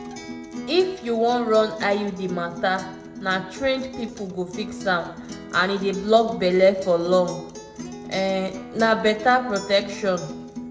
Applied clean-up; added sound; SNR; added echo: none; Acoustic guitar; 13 dB; reverberation time 1.1 s.